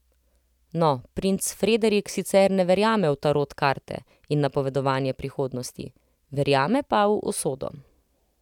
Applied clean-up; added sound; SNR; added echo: none; none; none; none.